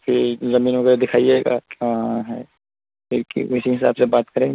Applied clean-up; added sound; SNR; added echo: none; none; none; none.